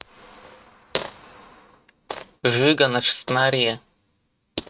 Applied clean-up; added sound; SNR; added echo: neural mask model RNNoise.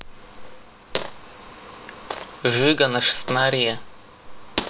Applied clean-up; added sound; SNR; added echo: none; Coin (dropping); 9 dB; none.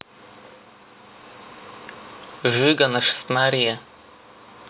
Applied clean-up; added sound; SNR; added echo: none; none; none; none.